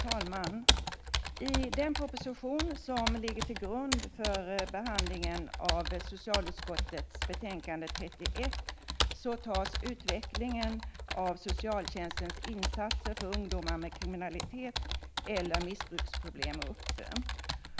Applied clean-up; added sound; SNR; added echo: none; Computer keyboard; -2 dB; none.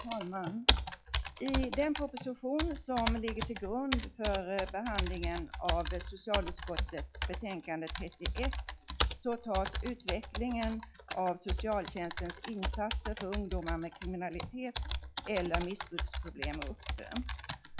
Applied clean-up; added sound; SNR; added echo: classical method log-MMSE.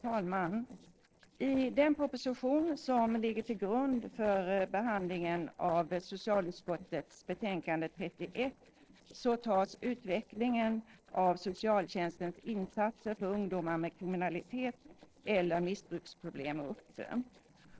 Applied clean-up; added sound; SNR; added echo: neural separator model SepFormer DNS4.